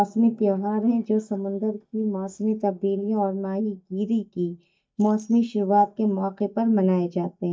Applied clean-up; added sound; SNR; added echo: neural mask model DeepFilterNet 3.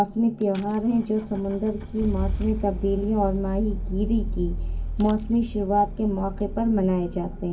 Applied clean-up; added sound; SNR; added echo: none; Rattle / Engine starting / Car; 6 dB; reverberation time 0.3 s.